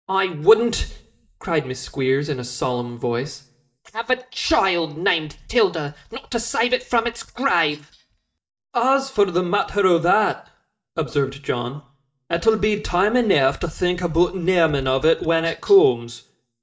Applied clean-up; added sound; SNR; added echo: neural mask model DeepFilterNet 3.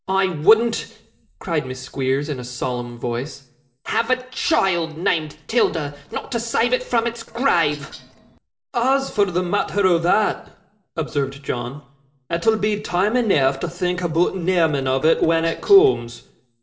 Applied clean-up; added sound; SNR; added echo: neural separator model SepFormer DNS4.